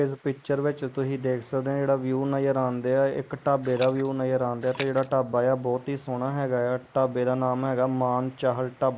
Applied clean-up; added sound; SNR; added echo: neural mask model Resemble Enhance denoiser.